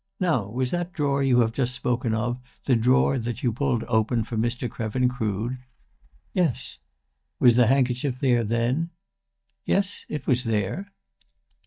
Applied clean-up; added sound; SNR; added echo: neural mask model DeepFilterNet 3.